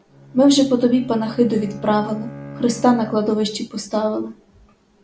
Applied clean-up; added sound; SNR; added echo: none; Bowed string instrument; 18 dB; none.